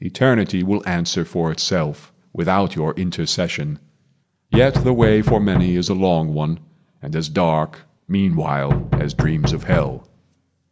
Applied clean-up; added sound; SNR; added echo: none; Knock; 1 dB; none.